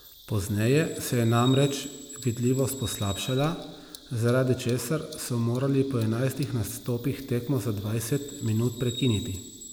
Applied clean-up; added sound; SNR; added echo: none; Bird vocalization, bird call, bird song; 16 dB; none.